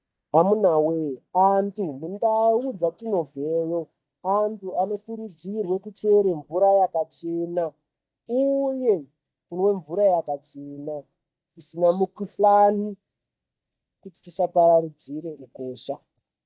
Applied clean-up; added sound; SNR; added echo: neural mask model DeepFilterNet 3.